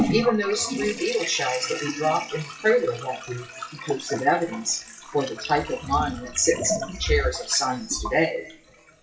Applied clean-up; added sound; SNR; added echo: classical method WPE with log-MMSE.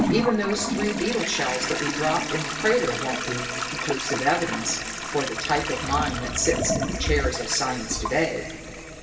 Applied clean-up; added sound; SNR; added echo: none; Toilet flush; 3 dB; reverberation time 2.9 s.